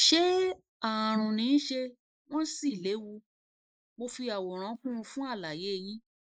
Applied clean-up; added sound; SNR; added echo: neural mask model Resemble Enhance denoiser.